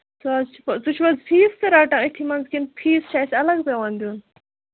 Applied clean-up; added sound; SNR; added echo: none; none; none; none.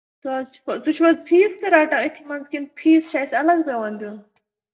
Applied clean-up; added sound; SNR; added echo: neural mask model DeepFilterNet 3.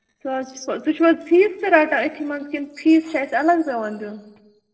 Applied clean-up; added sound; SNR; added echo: neural separator model SepFormer DNS4.